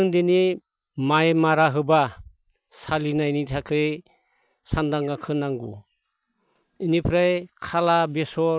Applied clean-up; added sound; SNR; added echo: none; none; none; none.